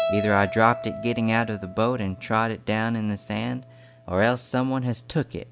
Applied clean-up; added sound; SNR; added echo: none; Keyboard (musical); 11 dB; none.